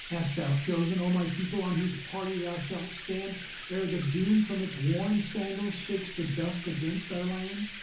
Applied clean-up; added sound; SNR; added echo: none; Bathtub (filling or washing); 9 dB; reverberation time 0.7 s.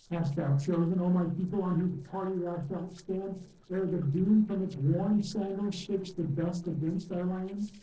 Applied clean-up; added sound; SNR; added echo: neural separator model SepFormer DNS4.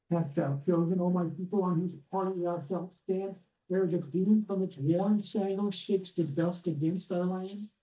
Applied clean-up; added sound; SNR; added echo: neural mask model DeepFilterNet 3.